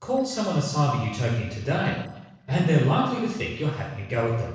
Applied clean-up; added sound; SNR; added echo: neural separator model SepFormer DNS4.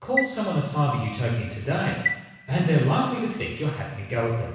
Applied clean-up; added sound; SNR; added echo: none; Chime; 10 dB; reverberation time 1.1 s.